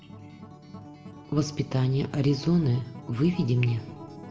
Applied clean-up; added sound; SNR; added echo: none; Acoustic guitar; 16 dB; reverberation time 0.6 s.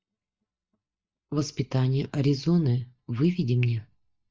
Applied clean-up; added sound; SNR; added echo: neural mask model DeepFilterNet 3.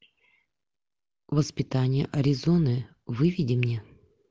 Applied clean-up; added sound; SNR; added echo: none; none; none; none.